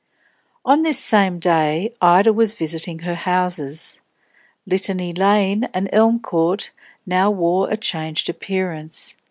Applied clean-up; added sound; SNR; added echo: none; none; none; none.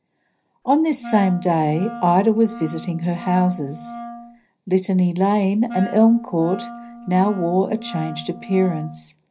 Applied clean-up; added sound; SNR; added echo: none; Wind instrument, woodwind instrument; 14 dB; reverberation time 0.4 s.